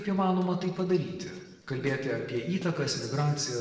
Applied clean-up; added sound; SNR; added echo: neural separator model SepFormer DNS4.